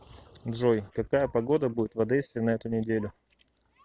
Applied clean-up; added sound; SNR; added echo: none; none; none; none.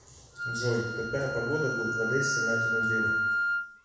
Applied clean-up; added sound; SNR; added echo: none; Wind instrument, woodwind instrument; -2 dB; reverberation time 1.0 s.